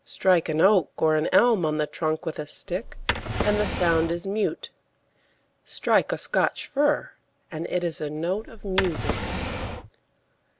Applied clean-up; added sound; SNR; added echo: none; Drawer open or close; 4 dB; none.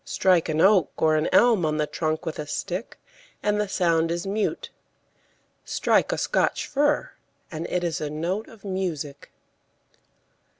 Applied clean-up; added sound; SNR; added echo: none; none; none; none.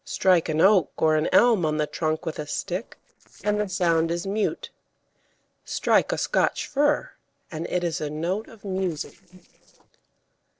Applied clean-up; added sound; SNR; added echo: neural separator model SepFormer DNS4.